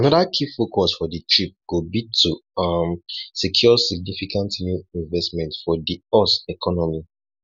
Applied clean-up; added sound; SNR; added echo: none; none; none; none.